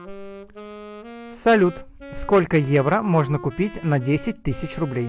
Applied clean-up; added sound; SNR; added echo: none; Wind instrument, woodwind instrument; 17 dB; none.